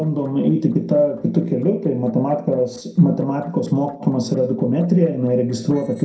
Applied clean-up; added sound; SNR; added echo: neural separator model SepFormer DNS4.